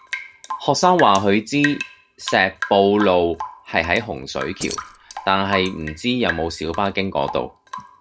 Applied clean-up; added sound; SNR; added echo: none; Keys jangling + Drip / Rain; 12 dB; none.